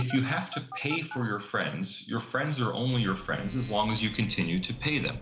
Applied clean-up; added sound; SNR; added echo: none; Telephone; 16 dB; none.